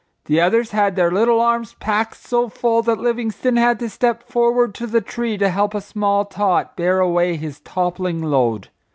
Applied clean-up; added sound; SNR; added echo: none; none; none; none.